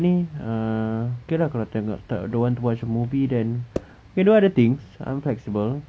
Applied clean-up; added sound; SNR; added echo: none; Percussion; 11 dB; none.